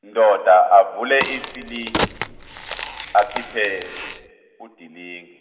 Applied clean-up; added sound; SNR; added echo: none; Crack; 9 dB; reverberation time 1.8 s.